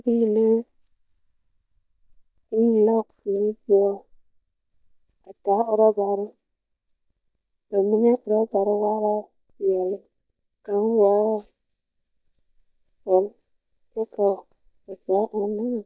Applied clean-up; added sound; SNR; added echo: neural mask model DeepFilterNet 3.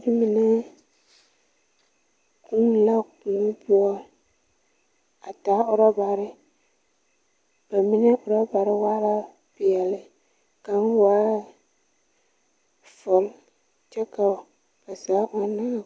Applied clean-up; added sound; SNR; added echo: none; none; none; none.